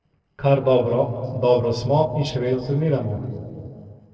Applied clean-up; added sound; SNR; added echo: neural separator model SepFormer DNS4.